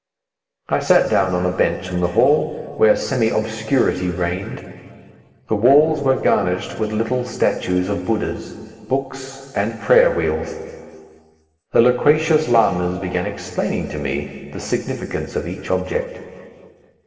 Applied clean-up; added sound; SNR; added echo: none; none; none; reverberation time 2.4 s.